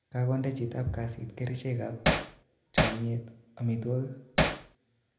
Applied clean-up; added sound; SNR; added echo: none; Hammer; -4 dB; reverberation time 0.7 s.